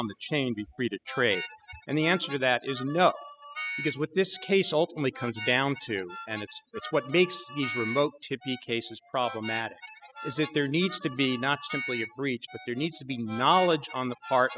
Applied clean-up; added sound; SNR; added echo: classical method spectral subtraction.